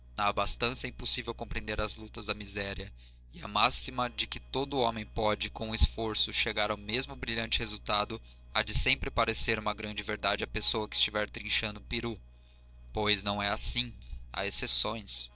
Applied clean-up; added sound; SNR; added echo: neural separator model SepFormer DNS4.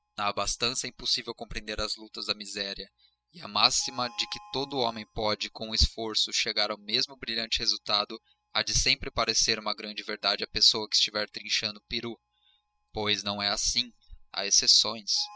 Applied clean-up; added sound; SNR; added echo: classical method spectral subtraction.